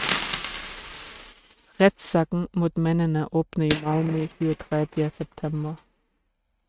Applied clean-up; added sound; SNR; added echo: neural mask model RNNoise.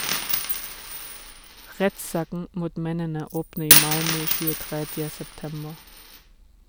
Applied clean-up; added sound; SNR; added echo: none; Coin (dropping); -4 dB; none.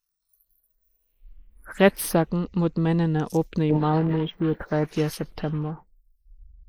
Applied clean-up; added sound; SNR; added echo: neural mask model Resemble Enhance denoiser.